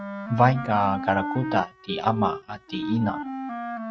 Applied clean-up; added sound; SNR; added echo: neural mask model RNNoise.